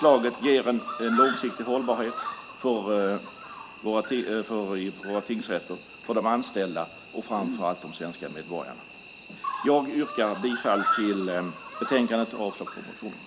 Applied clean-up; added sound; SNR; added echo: none; Cricket; 8 dB; none.